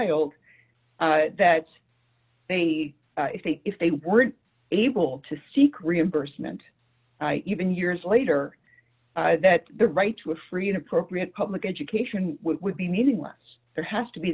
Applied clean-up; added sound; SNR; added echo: none; none; none; none.